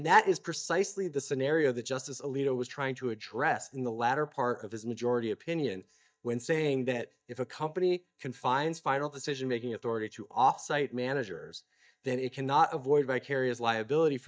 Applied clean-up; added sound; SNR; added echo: neural mask model DeepFilterNet 3.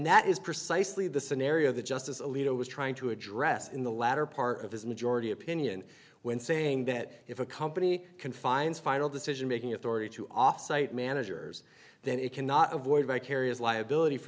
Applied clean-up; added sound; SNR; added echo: none; none; none; none.